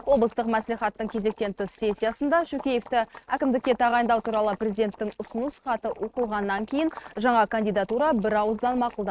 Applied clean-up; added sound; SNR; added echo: neural mask model RNNoise.